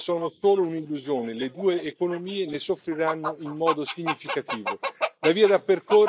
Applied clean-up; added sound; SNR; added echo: neural mask model Resemble Enhance denoiser.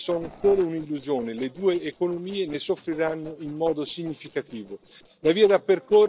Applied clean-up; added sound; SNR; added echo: neural separator model SepFormer DNS4.